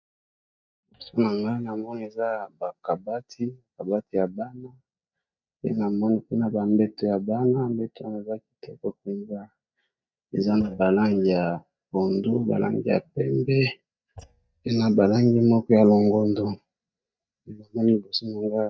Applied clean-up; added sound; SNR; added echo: neural mask model DeepFilterNet 3.